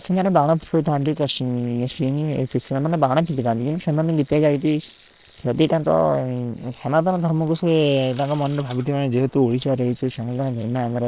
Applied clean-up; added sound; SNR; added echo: neural separator model SepFormer WHAM!.